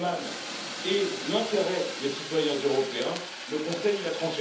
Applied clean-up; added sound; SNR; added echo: none; Fire; 8 dB; reverberation time 0.7 s.